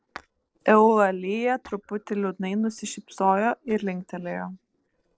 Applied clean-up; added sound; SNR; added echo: neural separator model SepFormer DNS4.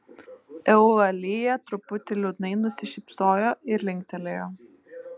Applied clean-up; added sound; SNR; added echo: none; none; none; none.